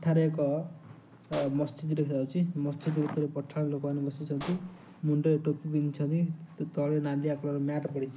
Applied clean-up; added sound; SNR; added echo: none; Explosion; 19 dB; none.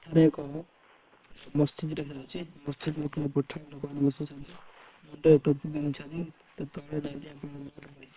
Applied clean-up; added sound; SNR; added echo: neural separator model SepFormer WHAM!.